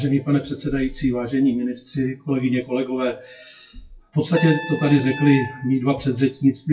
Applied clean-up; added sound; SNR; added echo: classical method WPE with log-MMSE.